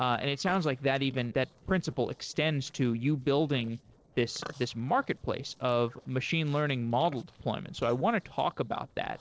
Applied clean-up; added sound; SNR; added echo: neural separator model SepFormer DNS4.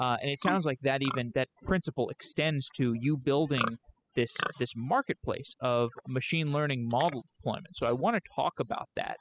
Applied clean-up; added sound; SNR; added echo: classical method spectral subtraction.